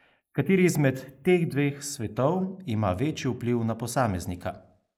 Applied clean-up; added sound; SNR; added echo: neural mask model Resemble Enhance denoiser.